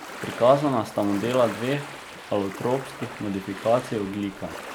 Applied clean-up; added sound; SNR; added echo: none; Ocean; 12 dB; none.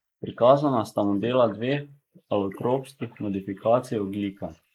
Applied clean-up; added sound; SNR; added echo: neural mask model Resemble Enhance denoiser.